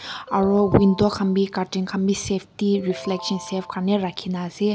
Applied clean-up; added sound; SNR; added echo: none; Ringtone; 18 dB; none.